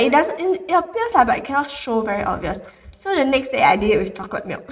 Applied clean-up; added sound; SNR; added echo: none; none; none; reverberation time 0.9 s.